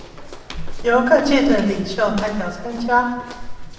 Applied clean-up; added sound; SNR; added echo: none; Walk, footsteps; 18 dB; reverberation time 1.1 s.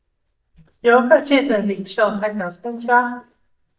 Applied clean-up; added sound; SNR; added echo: neural mask model DeepFilterNet 3.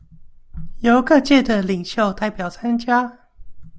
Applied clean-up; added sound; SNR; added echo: none; none; none; none.